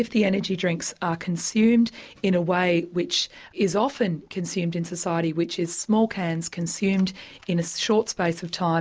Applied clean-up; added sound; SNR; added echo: none; none; none; none.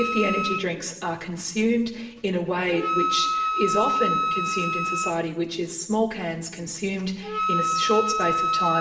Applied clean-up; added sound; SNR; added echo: none; Wind instrument, woodwind instrument; 1 dB; reverberation time 0.8 s.